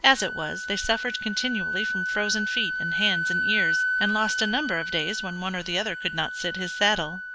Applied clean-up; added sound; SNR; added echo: none; Wind instrument, woodwind instrument; 2 dB; none.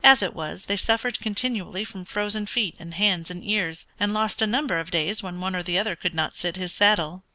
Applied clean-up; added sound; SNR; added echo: none; none; none; none.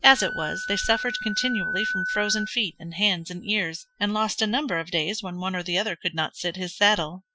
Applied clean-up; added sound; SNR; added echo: classical method Wiener filter.